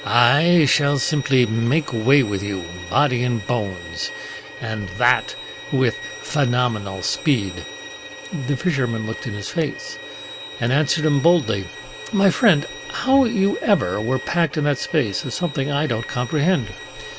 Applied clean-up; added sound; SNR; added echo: none; Bowed string instrument; 14 dB; none.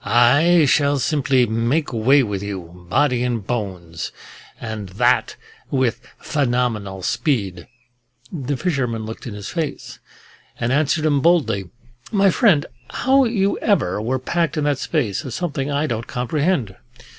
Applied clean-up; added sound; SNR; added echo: none; none; none; none.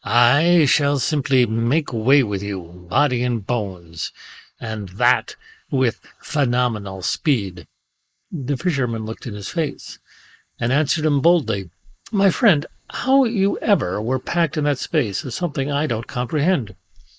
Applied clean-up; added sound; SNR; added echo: neural mask model Resemble Enhance denoiser.